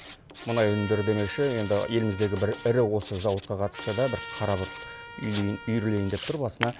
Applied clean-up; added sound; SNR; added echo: none; Trumpet + Writing; 11 dB; none.